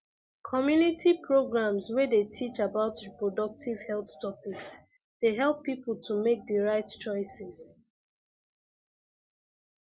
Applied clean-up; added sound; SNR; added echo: none; none; none; none.